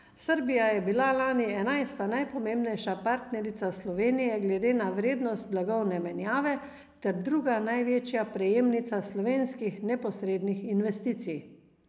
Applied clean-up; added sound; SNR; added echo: none; none; none; none.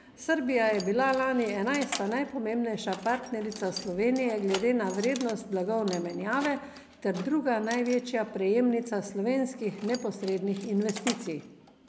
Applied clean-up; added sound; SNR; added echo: none; Keys jangling; 15 dB; none.